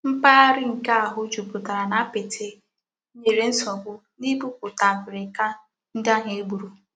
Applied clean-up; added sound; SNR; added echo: none; none; none; none.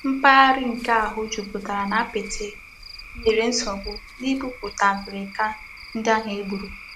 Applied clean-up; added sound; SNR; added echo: none; Cricket / Frog; 16 dB; none.